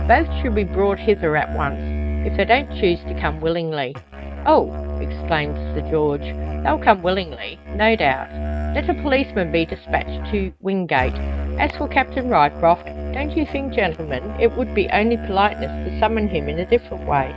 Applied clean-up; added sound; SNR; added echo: neural mask model RNNoise.